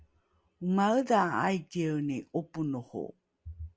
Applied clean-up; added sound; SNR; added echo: none; none; none; none.